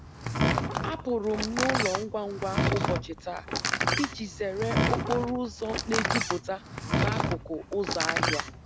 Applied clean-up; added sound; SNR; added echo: none; Door; -3 dB; none.